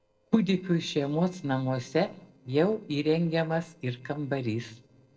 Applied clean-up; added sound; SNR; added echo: neural separator model SepFormer DNS4.